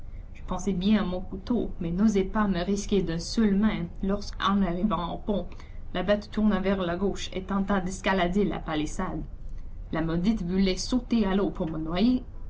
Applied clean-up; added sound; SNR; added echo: none; Boat, Water vehicle; 9 dB; none.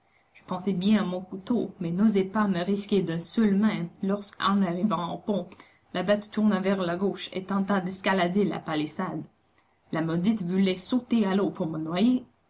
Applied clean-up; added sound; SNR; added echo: none; none; none; none.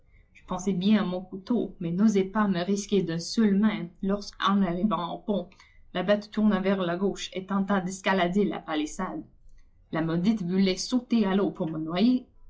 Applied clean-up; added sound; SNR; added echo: classical method log-MMSE.